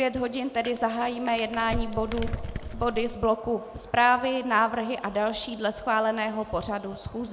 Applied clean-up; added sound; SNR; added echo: none; Crumpling, crinkling; 7 dB; none.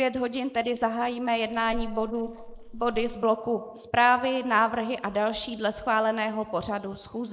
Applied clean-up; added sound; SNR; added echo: neural mask model Resemble Enhance denoiser.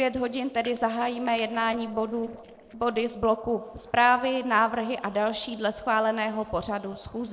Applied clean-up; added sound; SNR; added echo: neural separator model SepFormer DNS4.